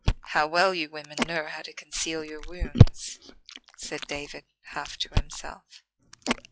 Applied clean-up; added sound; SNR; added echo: classical method log-MMSE.